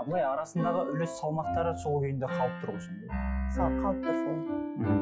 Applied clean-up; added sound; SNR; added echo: classical method log-MMSE.